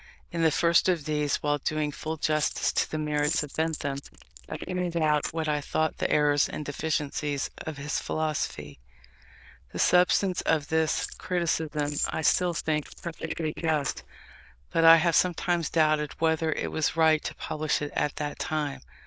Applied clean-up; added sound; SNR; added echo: neural diffusion model UNIVERSE++.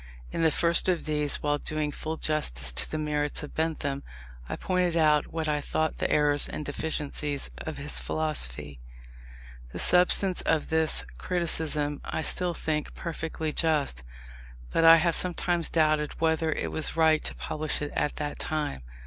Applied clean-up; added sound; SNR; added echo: none; none; none; none.